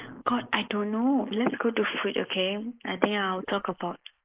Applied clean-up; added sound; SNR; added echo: neural mask model Resemble Enhance denoiser.